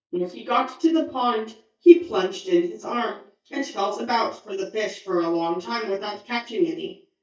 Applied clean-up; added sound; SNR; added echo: neural mask model DeepFilterNet 3.